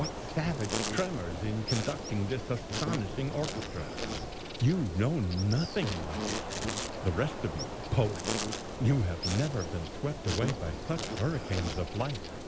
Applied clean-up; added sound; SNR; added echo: none; Insect; 4 dB; none.